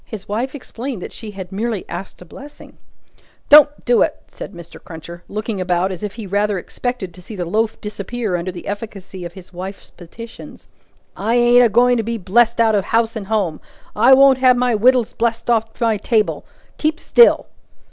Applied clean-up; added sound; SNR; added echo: none; none; none; none.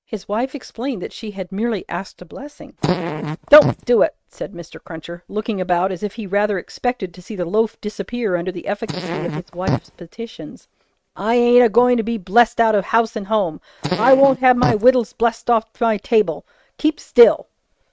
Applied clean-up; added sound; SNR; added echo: neural mask model RNNoise.